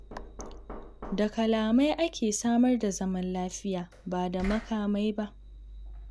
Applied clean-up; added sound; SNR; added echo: none; Knock; 15 dB; none.